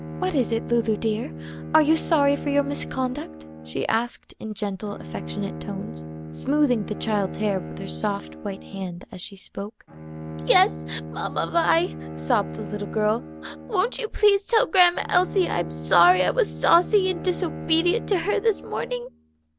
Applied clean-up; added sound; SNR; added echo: none; Bowed string instrument; 11 dB; none.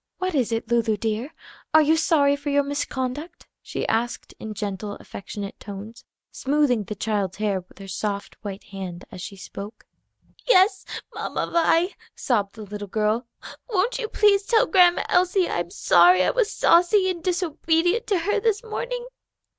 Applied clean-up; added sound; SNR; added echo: none; none; none; none.